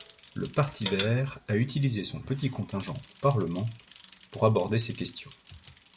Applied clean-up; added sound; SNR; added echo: none; Bicycle; 16 dB; none.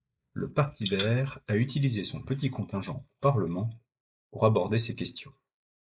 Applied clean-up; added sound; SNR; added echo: neural mask model Resemble Enhance denoiser.